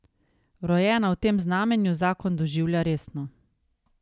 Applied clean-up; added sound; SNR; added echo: none; none; none; none.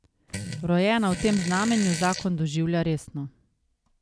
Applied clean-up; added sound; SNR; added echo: none; Fart; 9 dB; none.